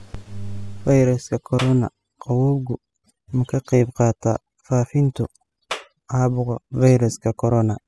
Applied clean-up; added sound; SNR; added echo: classical method spectral subtraction.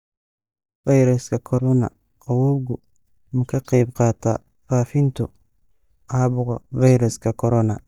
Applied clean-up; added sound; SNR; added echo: neural mask model DeepFilterNet 3.